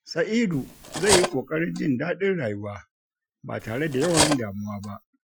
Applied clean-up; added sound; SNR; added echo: classical method Wiener filter.